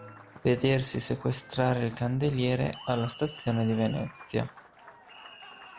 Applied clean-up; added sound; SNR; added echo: none; Applause; 19 dB; none.